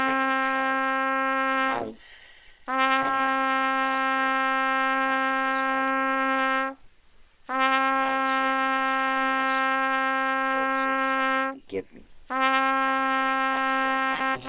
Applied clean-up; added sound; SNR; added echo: neural separator model SepFormer WHAM!.